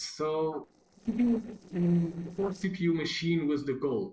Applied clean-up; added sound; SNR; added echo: neural separator model SepFormer DNS4.